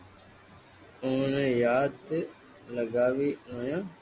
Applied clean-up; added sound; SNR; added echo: none; none; none; none.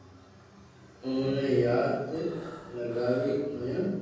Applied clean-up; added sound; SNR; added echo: none; Breathing; 20 dB; reverberation time 1.3 s.